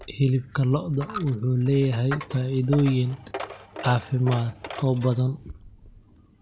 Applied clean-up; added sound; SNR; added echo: none; Coin (dropping); 15 dB; none.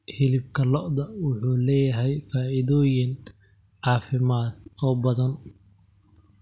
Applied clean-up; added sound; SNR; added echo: none; none; none; none.